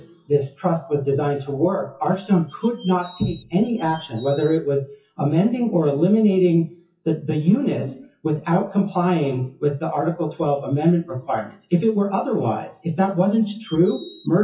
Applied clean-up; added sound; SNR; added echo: classical method WPE with log-MMSE.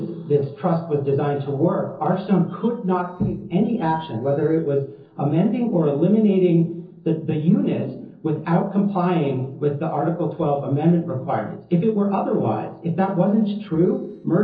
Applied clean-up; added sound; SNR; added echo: neural separator model SepFormer DNS4.